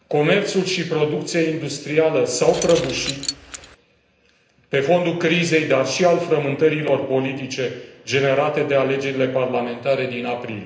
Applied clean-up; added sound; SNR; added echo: none; Keys jangling; 10 dB; reverberation time 0.9 s.